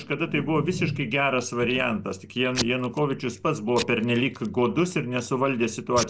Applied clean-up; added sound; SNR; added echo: none; Packing tape, duct tape / Tearing; 12 dB; none.